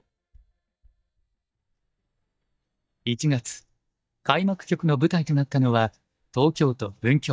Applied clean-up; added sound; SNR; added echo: neural mask model DeepFilterNet 3.